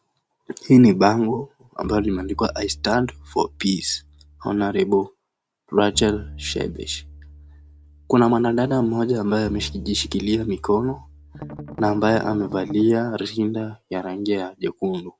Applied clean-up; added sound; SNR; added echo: none; Bowed string instrument + Strum; 16 dB; none.